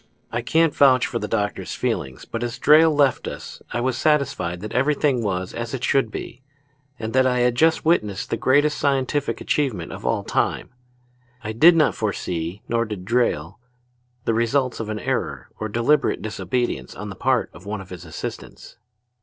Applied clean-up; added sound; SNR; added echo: neural separator model SepFormer DNS4.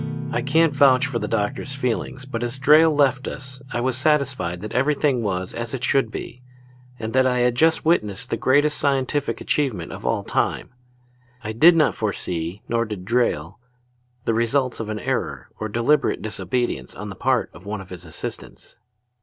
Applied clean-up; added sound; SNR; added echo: none; Guitar; 16 dB; none.